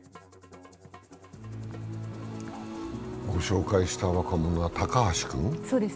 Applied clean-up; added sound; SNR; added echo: none; Musical instrument; 19 dB; none.